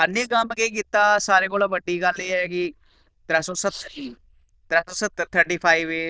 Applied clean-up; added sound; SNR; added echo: neural diffusion model UNIVERSE++.